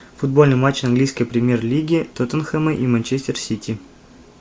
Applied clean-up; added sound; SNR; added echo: none; none; none; none.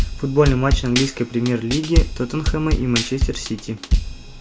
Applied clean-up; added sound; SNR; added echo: none; Drum / Drum kit; 0 dB; none.